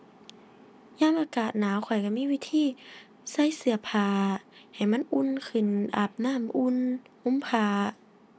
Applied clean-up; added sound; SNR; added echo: none; none; none; none.